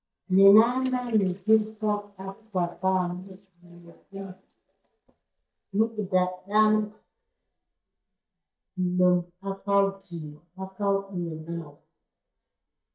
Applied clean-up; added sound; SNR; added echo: neural mask model DeepFilterNet 3.